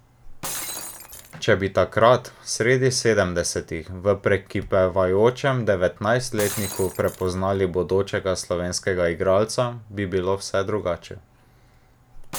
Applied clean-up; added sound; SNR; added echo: none; Shatter; 18 dB; none.